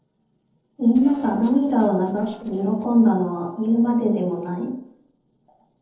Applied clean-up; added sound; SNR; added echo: neural separator model SepFormer DNS4.